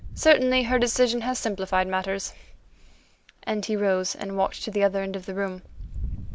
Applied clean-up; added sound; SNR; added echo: none; Rain; 14 dB; none.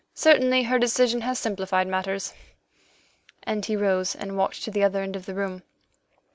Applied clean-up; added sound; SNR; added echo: none; none; none; none.